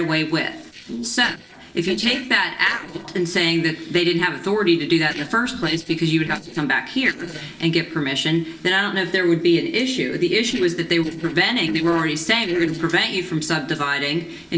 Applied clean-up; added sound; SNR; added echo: neural separator model SepFormer DNS4.